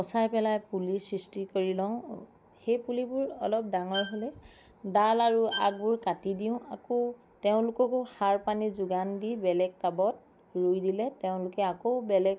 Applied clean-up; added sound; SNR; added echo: none; Bowed string instrument; 11 dB; none.